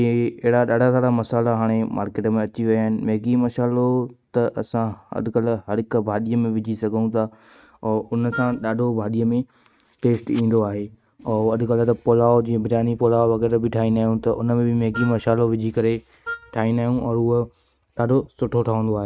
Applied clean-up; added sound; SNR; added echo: neural mask model RNNoise.